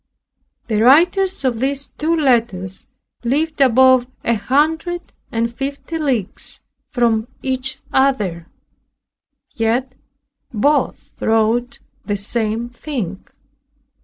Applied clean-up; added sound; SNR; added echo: none; none; none; none.